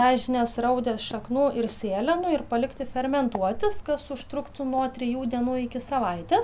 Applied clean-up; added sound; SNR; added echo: none; Walk, footsteps; 14 dB; none.